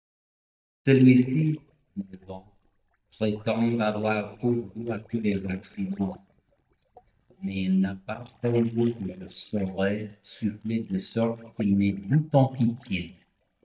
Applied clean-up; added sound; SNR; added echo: neural mask model DeepFilterNet 3.